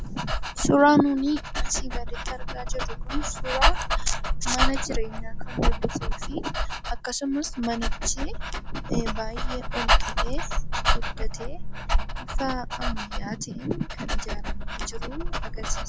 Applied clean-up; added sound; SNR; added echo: none; Dog; -4 dB; none.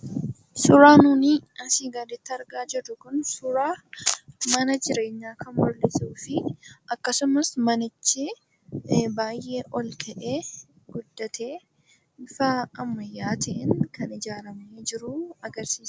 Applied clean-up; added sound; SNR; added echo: none; none; none; none.